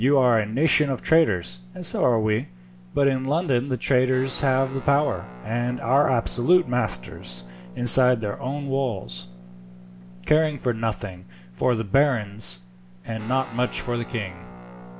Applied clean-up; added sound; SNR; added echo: none; Guitar; 19 dB; none.